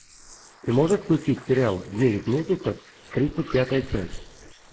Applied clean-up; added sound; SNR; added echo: neural mask model Resemble Enhance denoiser.